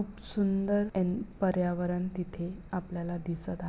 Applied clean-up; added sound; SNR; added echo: none; none; none; none.